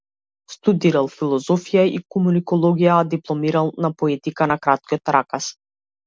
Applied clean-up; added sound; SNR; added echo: none; none; none; none.